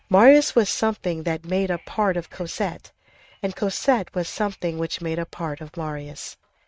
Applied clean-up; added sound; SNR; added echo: neural mask model RNNoise.